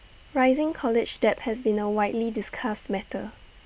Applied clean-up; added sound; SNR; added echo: none; none; none; none.